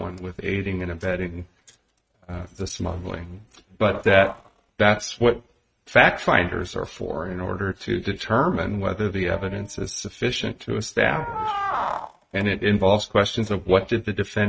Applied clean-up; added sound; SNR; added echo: neural mask model RNNoise.